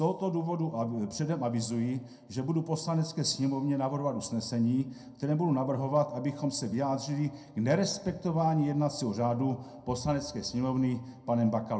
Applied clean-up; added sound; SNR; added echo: none; none; none; reverberation time 0.2 s.